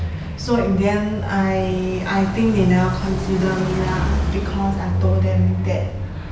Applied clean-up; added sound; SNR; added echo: none; Car passing by; 10 dB; none.